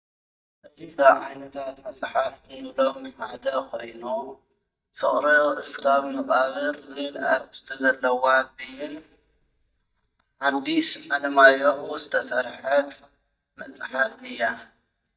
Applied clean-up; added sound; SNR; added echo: neural mask model DeepFilterNet 3.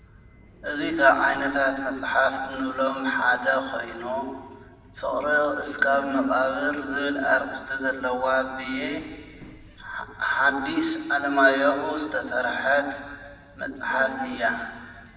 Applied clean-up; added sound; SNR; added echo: none; Subway, metro, underground; 20 dB; reverberation time 1.5 s.